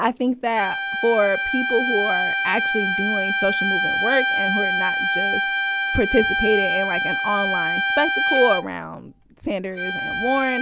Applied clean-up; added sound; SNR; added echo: none; Bowed string instrument; -1 dB; none.